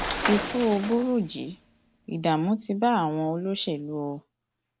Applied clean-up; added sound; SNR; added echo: none; Shatter; 10 dB; none.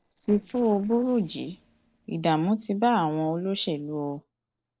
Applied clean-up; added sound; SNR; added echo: neural separator model SepFormer DNS4.